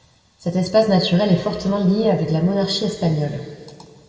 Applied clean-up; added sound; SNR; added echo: none; none; none; reverberation time 2.0 s.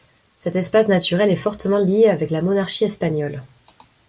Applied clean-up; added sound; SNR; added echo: none; none; none; none.